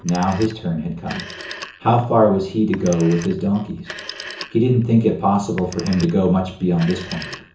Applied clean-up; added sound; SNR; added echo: none; Telephone; 17 dB; reverberation time 0.7 s.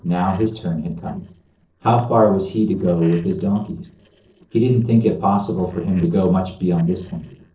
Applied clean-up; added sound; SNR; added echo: neural separator model SepFormer DNS4.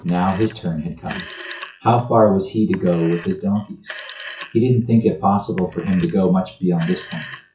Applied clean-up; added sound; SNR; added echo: classical method WPE with log-MMSE.